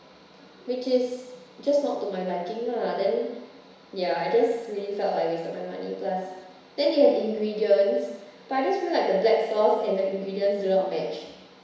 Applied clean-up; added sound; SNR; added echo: none; none; none; reverberation time 1.0 s.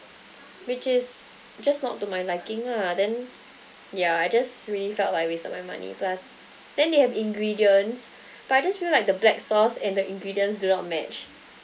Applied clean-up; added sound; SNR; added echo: none; none; none; none.